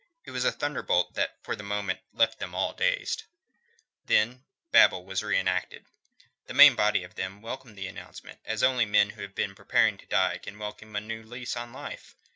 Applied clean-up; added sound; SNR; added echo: none; none; none; none.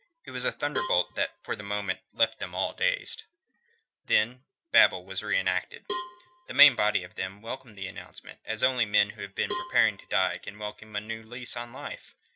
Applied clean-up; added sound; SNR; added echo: none; Cowbell; 10 dB; none.